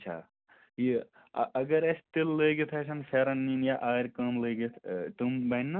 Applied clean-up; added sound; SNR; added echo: none; none; none; none.